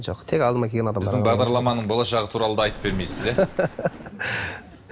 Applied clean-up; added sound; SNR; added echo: none; Thunder; 12 dB; none.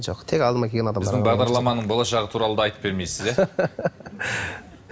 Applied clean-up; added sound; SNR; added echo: none; none; none; none.